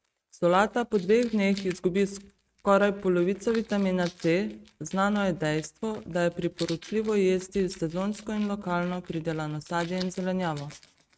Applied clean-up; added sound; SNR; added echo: neural mask model RNNoise.